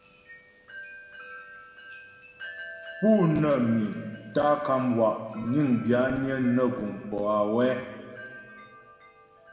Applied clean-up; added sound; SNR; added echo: none; Wind chime; 19 dB; reverberation time 2.3 s.